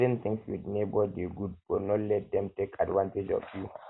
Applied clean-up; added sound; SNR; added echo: none; none; none; none.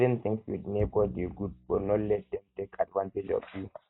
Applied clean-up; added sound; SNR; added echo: neural mask model RNNoise.